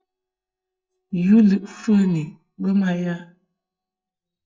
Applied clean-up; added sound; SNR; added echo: neural mask model DeepFilterNet 3.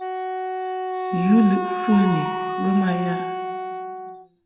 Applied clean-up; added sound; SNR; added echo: none; Wind instrument, woodwind instrument; 4 dB; reverberation time 1.1 s.